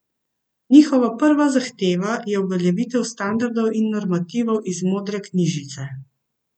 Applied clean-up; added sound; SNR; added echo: none; none; none; none.